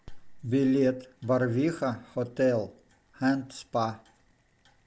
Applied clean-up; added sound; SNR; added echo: none; none; none; none.